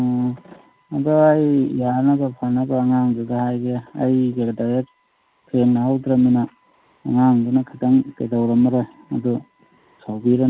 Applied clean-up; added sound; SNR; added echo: none; none; none; none.